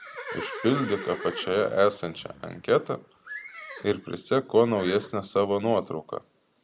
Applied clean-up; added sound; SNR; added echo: none; Livestock, farm animals, working animals; 14 dB; none.